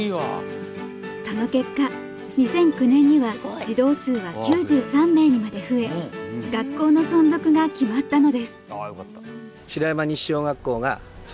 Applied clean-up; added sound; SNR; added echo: none; none; none; none.